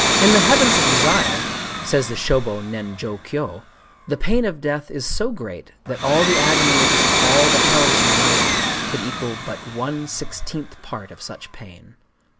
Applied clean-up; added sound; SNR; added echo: none; Domestic sounds, home sounds; -2 dB; none.